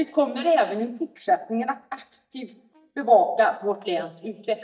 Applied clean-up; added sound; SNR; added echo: neural mask model DeepFilterNet 3.